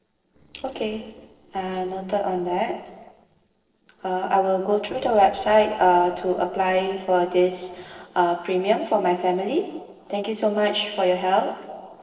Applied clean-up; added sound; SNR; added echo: neural separator model SepFormer DNS4.